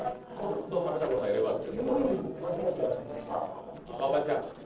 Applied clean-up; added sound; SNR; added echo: neural separator model SepFormer DNS4.